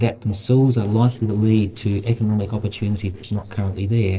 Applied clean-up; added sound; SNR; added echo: neural separator model SepFormer DNS4.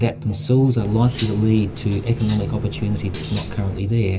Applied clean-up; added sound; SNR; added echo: none; Cutlery, silverware; 10 dB; reverberation time 2.7 s.